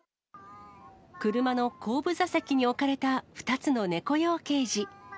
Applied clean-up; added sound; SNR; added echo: none; none; none; none.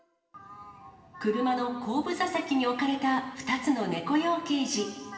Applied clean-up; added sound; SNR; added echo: none; none; none; reverberation time 1.4 s.